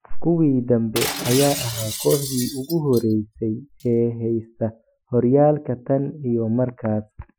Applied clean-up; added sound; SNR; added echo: classical method Wiener filter.